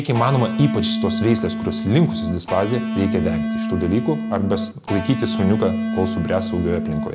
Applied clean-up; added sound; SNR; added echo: none; Electric guitar; 3 dB; none.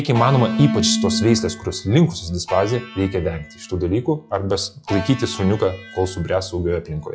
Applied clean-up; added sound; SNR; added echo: classical method log-MMSE.